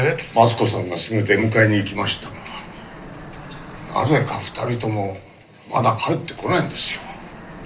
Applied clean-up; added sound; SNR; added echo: none; Fixed-wing aircraft, airplane; 19 dB; reverberation time 0.3 s.